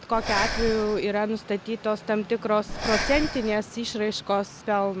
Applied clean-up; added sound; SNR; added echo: none; Breathing; 7 dB; none.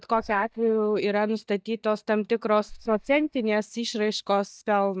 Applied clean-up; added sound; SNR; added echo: neural mask model DeepFilterNet 3.